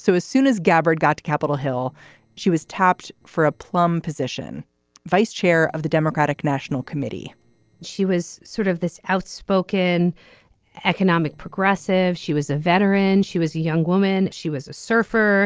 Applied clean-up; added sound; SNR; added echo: neural separator model SepFormer DNS4.